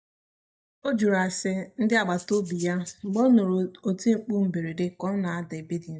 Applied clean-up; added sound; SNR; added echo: neural mask model DeepFilterNet 3.